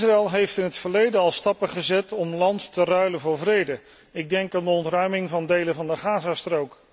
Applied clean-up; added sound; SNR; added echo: none; none; none; none.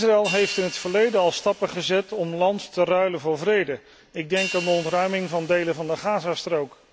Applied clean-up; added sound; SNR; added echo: none; Hi-hat; 14 dB; none.